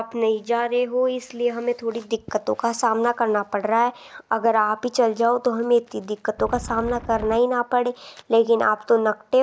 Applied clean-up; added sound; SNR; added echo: none; Wind; 14 dB; none.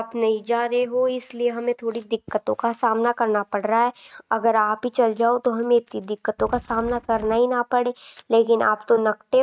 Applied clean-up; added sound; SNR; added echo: neural mask model RNNoise.